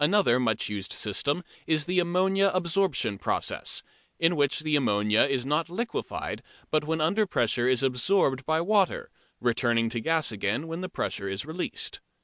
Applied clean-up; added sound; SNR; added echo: none; none; none; none.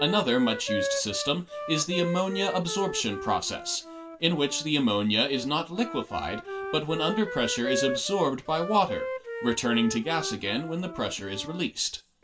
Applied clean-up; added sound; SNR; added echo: none; Wind instrument, woodwind instrument; 8 dB; reverberation time 0.2 s.